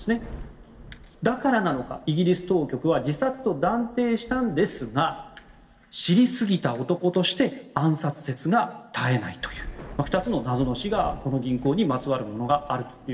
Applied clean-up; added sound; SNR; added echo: none; Thunder / Rain; 19 dB; reverberation time 1.0 s.